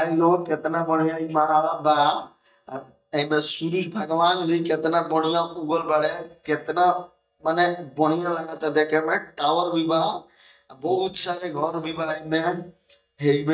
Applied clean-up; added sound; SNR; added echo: neural mask model DeepFilterNet 3.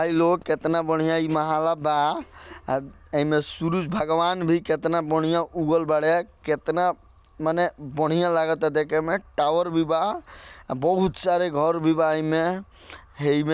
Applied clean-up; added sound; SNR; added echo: none; none; none; none.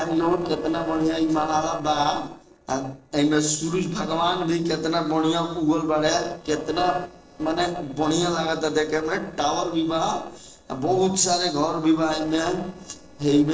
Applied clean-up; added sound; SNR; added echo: neural separator model SepFormer DNS4.